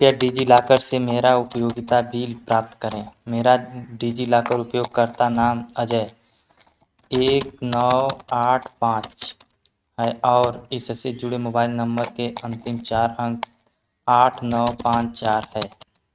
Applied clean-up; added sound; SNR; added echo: neural mask model RNNoise.